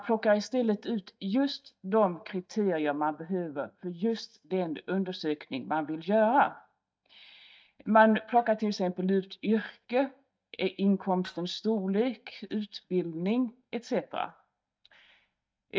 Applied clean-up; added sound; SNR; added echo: neural mask model DeepFilterNet 3.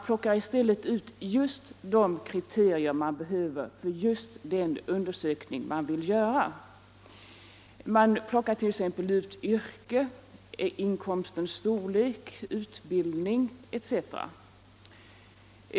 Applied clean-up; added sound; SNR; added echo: none; none; none; none.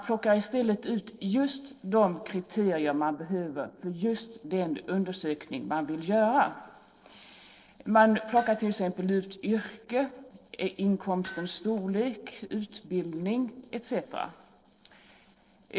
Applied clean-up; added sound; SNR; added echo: neural separator model SepFormer DNS4.